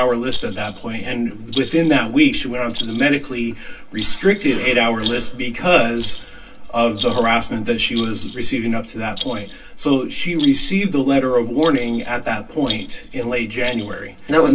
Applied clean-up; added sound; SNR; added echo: none; Rattle; 15 dB; reverberation time 0.1 s.